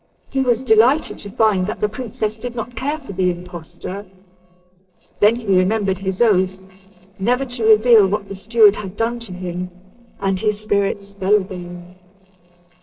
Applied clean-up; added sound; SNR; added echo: neural separator model SepFormer DNS4.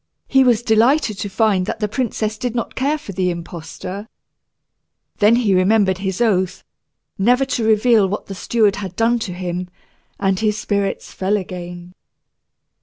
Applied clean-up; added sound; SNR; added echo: none; none; none; none.